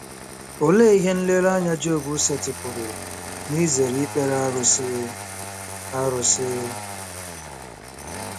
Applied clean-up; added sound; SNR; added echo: none; Engine starting; 11 dB; none.